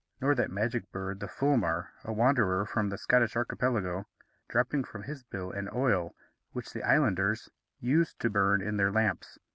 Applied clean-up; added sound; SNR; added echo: none; none; none; none.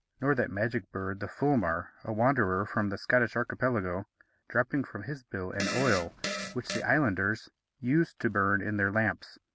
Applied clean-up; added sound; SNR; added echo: none; Fart; 6 dB; none.